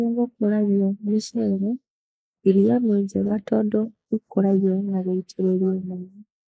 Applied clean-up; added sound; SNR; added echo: neural mask model Resemble Enhance denoiser.